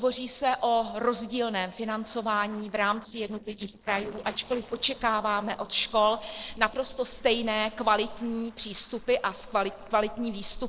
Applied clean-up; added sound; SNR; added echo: neural separator model SepFormer DNS4.